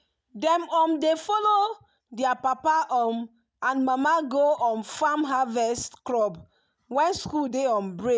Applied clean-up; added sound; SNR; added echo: none; none; none; none.